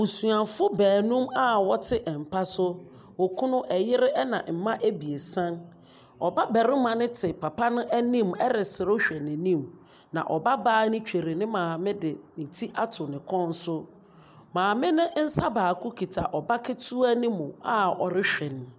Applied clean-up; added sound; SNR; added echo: none; none; none; none.